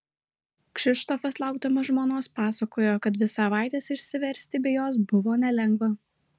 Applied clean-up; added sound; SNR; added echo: none; none; none; none.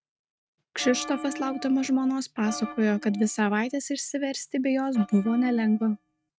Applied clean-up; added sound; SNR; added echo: neural mask model RNNoise.